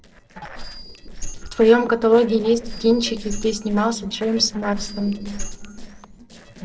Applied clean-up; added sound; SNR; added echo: neural separator model SepFormer DNS4.